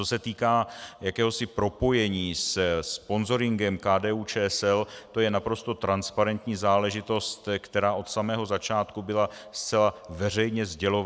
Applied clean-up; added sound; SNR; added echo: none; none; none; none.